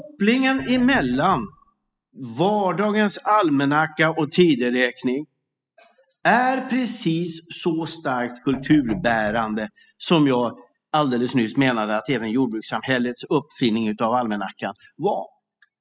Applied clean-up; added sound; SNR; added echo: classical method spectral subtraction.